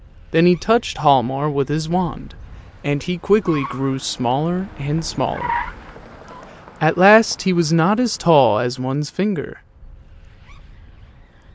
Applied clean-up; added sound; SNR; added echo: none; Car; 16 dB; none.